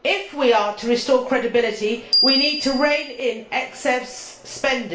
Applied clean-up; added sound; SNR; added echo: none; Bell; 1 dB; reverberation time 0.4 s.